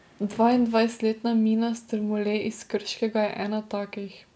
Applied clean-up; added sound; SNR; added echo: none; none; none; none.